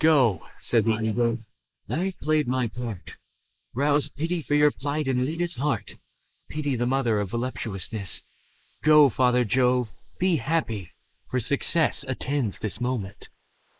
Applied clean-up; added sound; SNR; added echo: neural mask model Resemble Enhance denoiser.